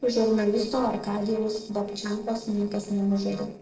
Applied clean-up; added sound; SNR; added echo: neural separator model SepFormer DNS4.